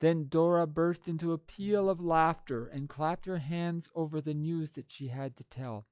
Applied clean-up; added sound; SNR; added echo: classical method log-MMSE.